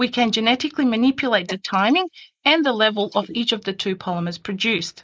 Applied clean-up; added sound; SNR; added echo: neural mask model Resemble Enhance denoiser.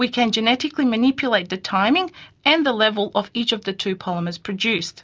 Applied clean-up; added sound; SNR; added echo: none; none; none; none.